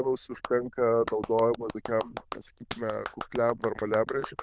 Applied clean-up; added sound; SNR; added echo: neural diffusion model UNIVERSE++.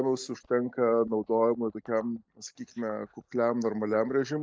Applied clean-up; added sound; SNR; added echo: neural mask model DeepFilterNet 3.